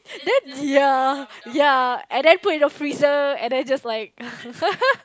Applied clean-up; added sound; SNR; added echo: none; none; none; none.